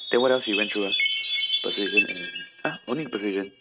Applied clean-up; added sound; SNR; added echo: neural mask model RNNoise.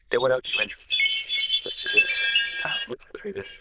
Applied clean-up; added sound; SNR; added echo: neural diffusion model UNIVERSE++.